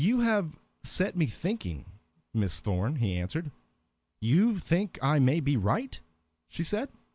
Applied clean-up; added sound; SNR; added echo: none; none; none; none.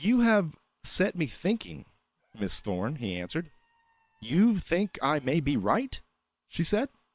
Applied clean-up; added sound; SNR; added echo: neural separator model SepFormer WHAM!.